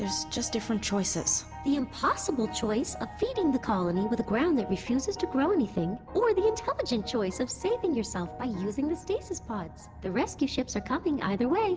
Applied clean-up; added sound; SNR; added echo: none; none; none; none.